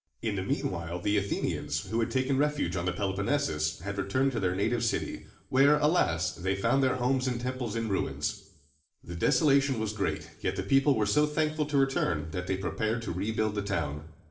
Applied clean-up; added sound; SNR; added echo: none; none; none; reverberation time 0.5 s.